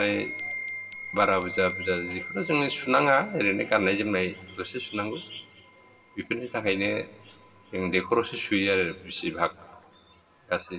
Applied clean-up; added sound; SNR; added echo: none; Bell; 7 dB; reverberation time 1.2 s.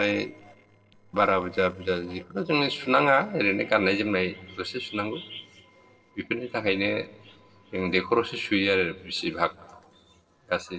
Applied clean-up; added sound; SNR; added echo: neural separator model SepFormer DNS4.